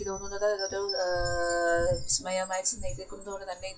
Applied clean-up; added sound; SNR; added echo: classical method WPE with log-MMSE.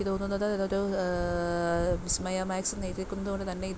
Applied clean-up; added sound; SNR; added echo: none; none; none; none.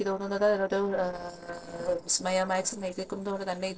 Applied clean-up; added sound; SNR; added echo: neural separator model SepFormer DNS4.